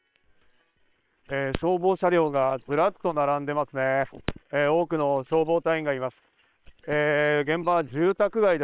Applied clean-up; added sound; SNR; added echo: neural separator model SepFormer WHAM!.